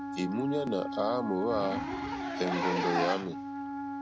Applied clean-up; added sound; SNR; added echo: none; Wind instrument, woodwind instrument + Zipper (clothing); 2 dB; none.